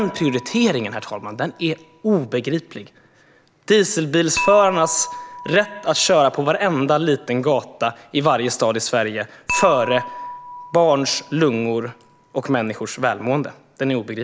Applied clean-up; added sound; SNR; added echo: none; Dishes, pots, and pans / Chink, clink; 14 dB; none.